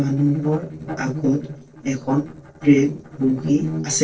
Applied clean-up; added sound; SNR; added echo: neural separator model SepFormer DNS4.